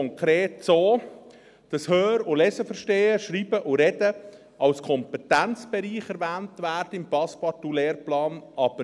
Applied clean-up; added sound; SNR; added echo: none; none; none; none.